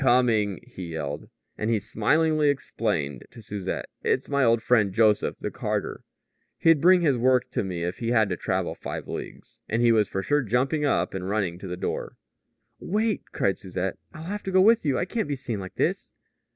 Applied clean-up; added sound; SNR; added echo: none; none; none; none.